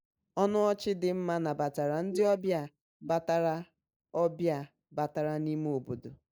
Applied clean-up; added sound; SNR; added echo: neural mask model Resemble Enhance denoiser.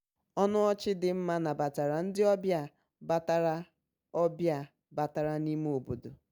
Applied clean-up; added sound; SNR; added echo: none; none; none; none.